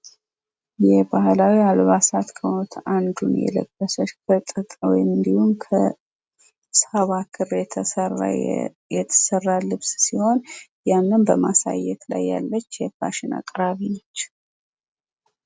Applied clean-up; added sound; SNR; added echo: none; none; none; none.